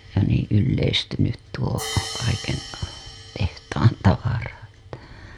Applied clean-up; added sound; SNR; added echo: none; Hi-hat; 15 dB; none.